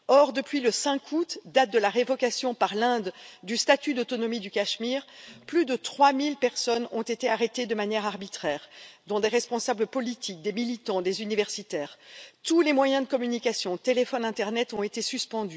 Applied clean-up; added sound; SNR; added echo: none; none; none; none.